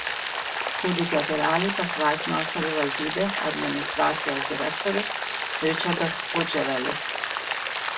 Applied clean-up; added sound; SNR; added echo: none; Rain; 0 dB; reverberation time 0.2 s.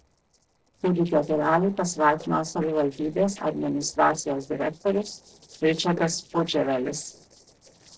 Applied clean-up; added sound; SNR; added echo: neural separator model SepFormer DNS4.